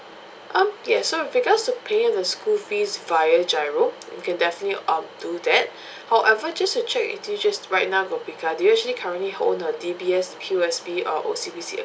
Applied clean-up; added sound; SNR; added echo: none; none; none; none.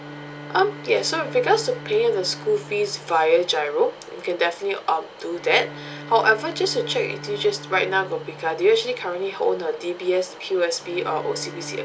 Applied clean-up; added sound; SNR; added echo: none; Bowed string instrument; 17 dB; none.